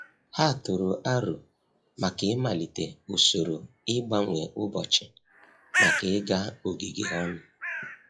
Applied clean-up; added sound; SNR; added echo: classical method log-MMSE.